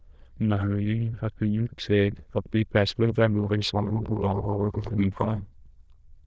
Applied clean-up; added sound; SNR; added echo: neural diffusion model UNIVERSE++.